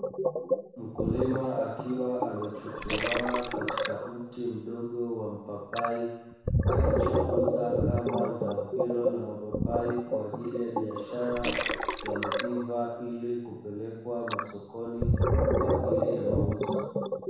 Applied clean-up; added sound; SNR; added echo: none; Gurgling; -4 dB; reverberation time 1.0 s.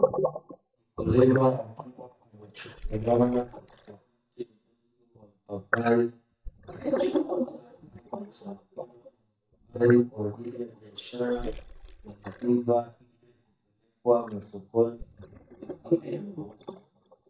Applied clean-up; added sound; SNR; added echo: neural mask model DeepFilterNet 3.